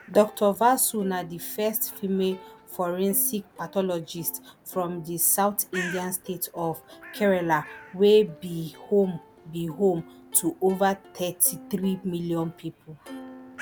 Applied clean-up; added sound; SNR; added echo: none; Bird + Plucked string instrument; 19 dB; none.